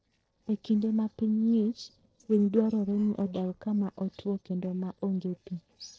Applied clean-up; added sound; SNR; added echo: neural separator model SepFormer DNS4.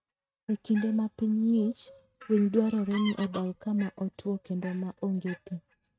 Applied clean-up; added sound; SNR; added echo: neural mask model RNNoise.